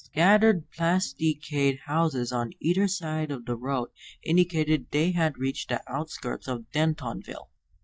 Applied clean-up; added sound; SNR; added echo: neural mask model DeepFilterNet 3.